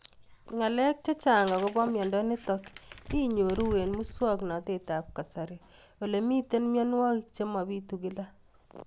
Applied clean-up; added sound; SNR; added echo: none; Shatter + Crumpling, crinkling; 12 dB; none.